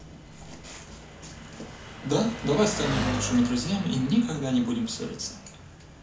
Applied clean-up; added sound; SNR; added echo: none; Engine; 9 dB; reverberation time 0.4 s.